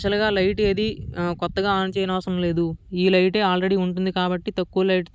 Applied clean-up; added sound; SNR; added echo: none; none; none; none.